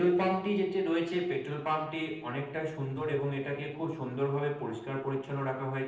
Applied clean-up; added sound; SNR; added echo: neural separator model SepFormer DNS4.